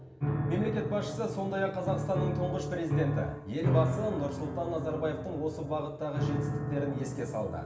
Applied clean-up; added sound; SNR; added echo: none; Piano; 0 dB; reverberation time 0.7 s.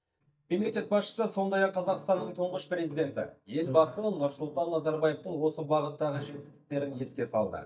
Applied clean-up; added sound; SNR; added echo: neural mask model DeepFilterNet 3.